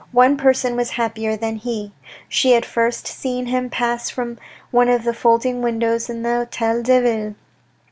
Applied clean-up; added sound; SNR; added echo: none; none; none; none.